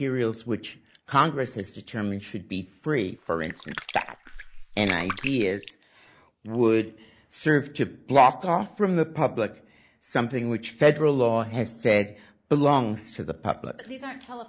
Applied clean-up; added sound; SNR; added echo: neural mask model Resemble Enhance denoiser.